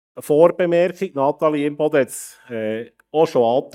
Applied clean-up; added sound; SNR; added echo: neural mask model DeepFilterNet 3.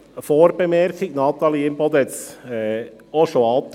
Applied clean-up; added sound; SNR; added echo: none; none; none; none.